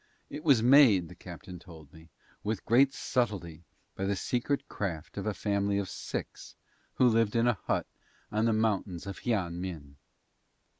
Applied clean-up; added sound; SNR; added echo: none; none; none; none.